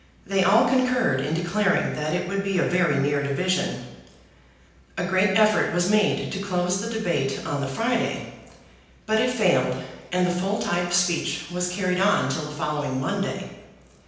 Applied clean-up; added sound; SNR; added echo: none; none; none; reverberation time 0.9 s.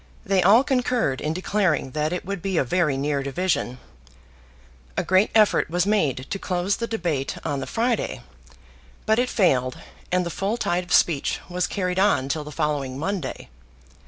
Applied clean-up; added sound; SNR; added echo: none; none; none; none.